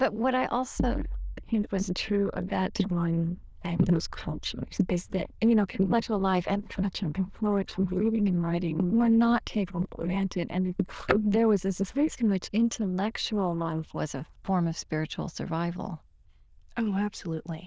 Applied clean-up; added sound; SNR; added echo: neural diffusion model UNIVERSE++.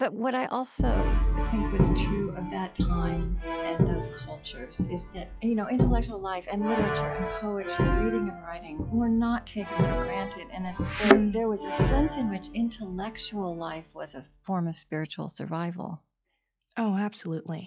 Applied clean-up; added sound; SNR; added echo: classical method log-MMSE.